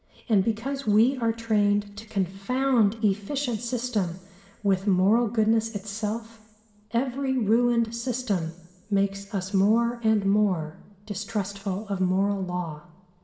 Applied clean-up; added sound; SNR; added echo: none; none; none; reverberation time 1.8 s.